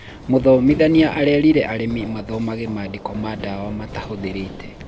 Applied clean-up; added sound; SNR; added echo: none; Run; 14 dB; none.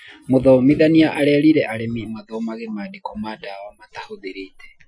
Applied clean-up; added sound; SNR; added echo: classical method Wiener filter.